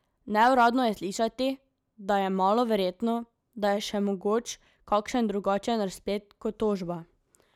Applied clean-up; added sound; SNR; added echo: none; none; none; none.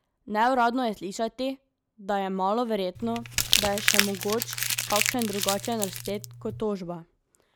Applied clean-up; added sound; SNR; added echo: none; Crumpling, crinkling; 0 dB; none.